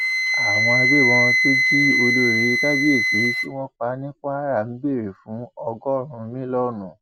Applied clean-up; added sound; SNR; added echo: none; Wind instrument, woodwind instrument; -3 dB; none.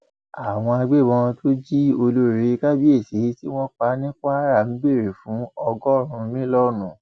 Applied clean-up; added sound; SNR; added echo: none; none; none; none.